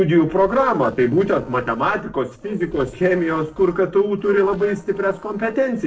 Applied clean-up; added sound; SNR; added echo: neural separator model SepFormer DNS4.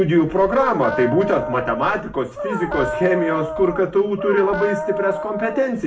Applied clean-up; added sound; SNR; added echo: none; Dog; 7 dB; reverberation time 0.3 s.